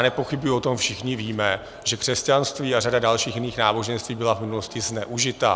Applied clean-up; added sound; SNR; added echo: none; none; none; none.